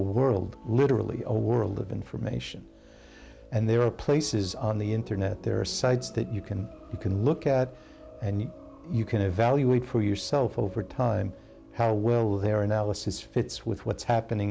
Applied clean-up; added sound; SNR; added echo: none; none; none; none.